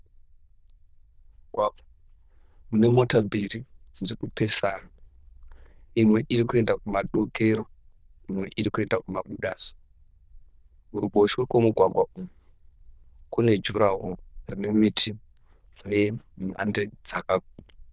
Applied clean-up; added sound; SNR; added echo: neural diffusion model UNIVERSE++.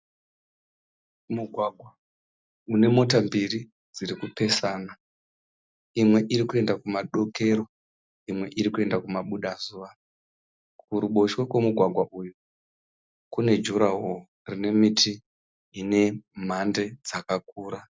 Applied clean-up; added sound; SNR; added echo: none; none; none; none.